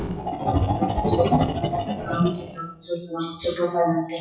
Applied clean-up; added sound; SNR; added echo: classical method WPE with log-MMSE.